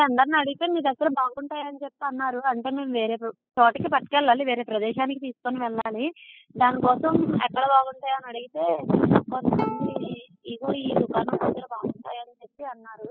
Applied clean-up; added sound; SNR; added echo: classical method spectral subtraction.